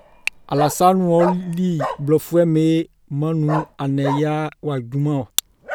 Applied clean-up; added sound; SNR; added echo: none; Bark; 12 dB; none.